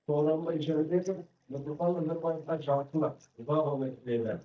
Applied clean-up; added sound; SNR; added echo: neural mask model DeepFilterNet 3.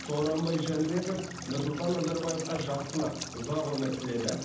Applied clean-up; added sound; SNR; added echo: none; Stream; 11 dB; reverberation time 0.8 s.